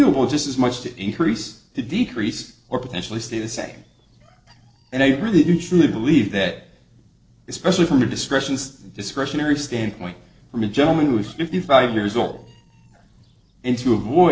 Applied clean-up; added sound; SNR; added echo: neural separator model SepFormer DNS4.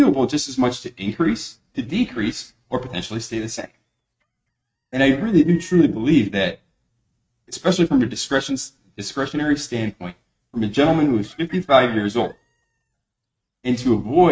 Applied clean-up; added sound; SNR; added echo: neural mask model RNNoise.